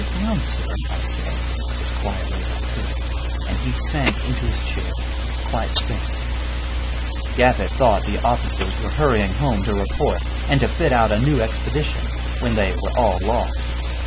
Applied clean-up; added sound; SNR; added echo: none; none; none; none.